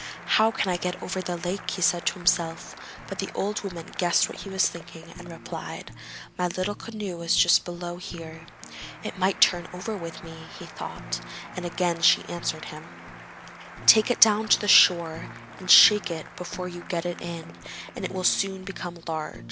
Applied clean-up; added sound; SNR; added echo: none; Fire + Applause; 15 dB; none.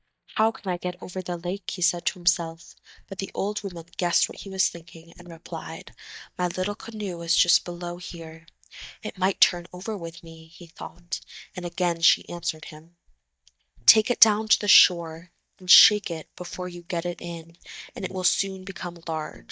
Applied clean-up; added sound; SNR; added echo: neural mask model DeepFilterNet 3.